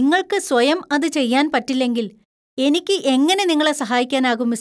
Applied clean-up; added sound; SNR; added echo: none; none; none; none.